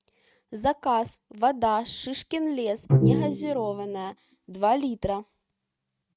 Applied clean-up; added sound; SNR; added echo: neural mask model RNNoise.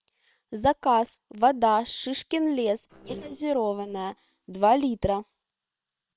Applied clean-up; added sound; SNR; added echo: neural separator model SepFormer WHAM!.